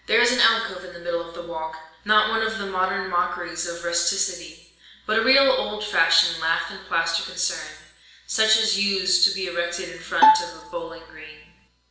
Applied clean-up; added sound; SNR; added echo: none; Bowed string instrument; -2 dB; reverberation time 0.7 s.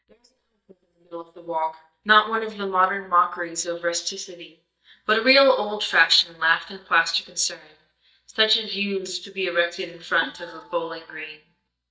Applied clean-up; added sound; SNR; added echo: neural mask model DeepFilterNet 3.